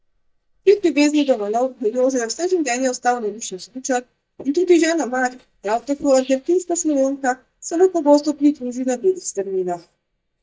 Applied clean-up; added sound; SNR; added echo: neural mask model DeepFilterNet 3.